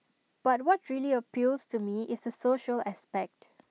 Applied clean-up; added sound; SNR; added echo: none; none; none; none.